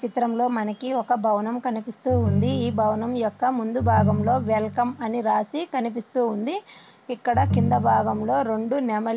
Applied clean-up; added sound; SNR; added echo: none; Ringtone; 3 dB; none.